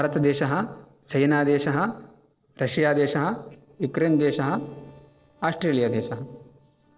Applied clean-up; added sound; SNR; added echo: neural separator model SepFormer DNS4.